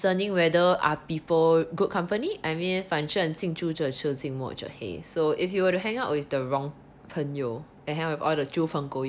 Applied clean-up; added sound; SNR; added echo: none; none; none; none.